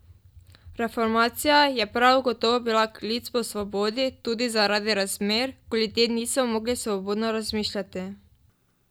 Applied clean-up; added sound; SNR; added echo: none; none; none; none.